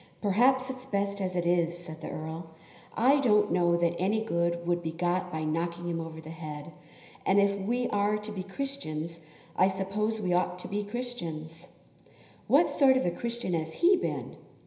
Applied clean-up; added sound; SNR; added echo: none; none; none; reverberation time 0.9 s.